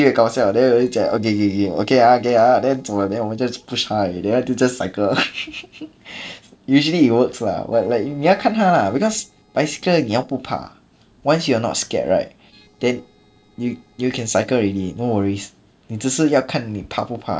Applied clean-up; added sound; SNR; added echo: neural separator model SepFormer DNS4.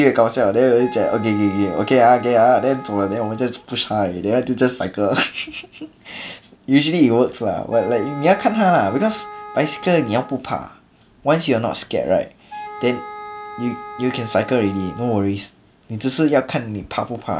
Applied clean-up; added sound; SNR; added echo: none; Wind instrument, woodwind instrument; 15 dB; none.